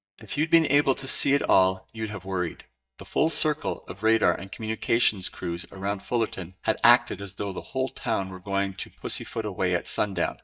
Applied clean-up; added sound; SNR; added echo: neural mask model DeepFilterNet 3.